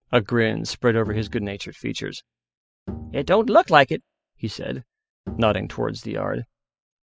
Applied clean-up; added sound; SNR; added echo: classical method spectral subtraction.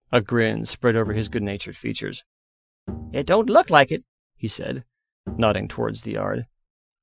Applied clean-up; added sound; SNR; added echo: classical method Wiener filter.